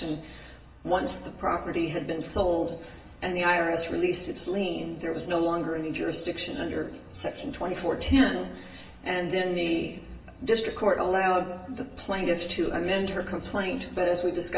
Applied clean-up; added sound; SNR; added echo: none; none; none; reverberation time 0.9 s.